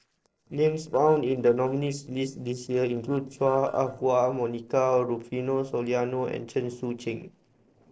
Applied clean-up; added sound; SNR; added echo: neural separator model SepFormer DNS4.